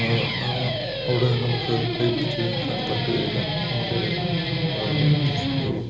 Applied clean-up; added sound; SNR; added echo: none; Guitar; -2 dB; reverberation time 0.8 s.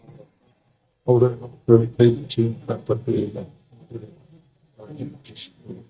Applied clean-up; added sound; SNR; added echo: neural mask model DeepFilterNet 3.